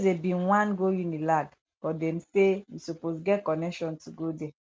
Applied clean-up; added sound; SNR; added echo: none; none; none; none.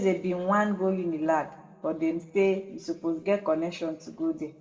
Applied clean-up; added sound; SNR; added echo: none; none; none; reverberation time 1.5 s.